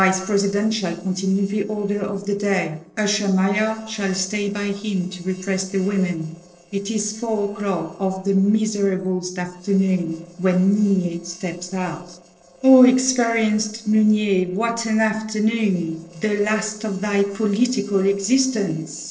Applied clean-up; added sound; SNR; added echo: neural separator model SepFormer DNS4.